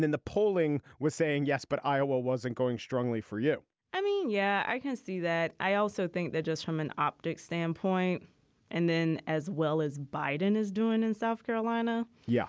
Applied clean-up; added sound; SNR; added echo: none; none; none; none.